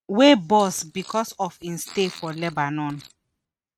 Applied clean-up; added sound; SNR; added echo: neural mask model RNNoise.